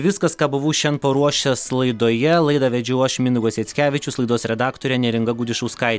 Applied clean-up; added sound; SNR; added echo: none; none; none; none.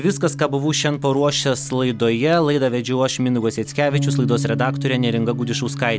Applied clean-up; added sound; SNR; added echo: none; Bass guitar; 8 dB; none.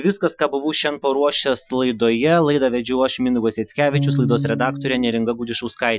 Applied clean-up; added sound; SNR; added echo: classical method Wiener filter.